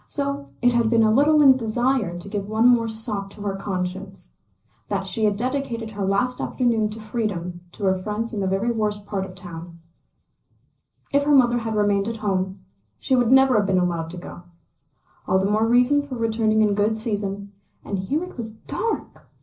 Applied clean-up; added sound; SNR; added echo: none; none; none; reverberation time 0.5 s.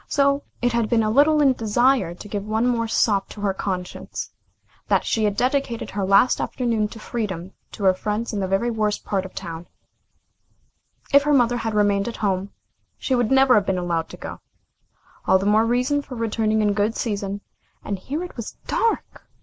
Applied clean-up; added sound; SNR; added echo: none; none; none; none.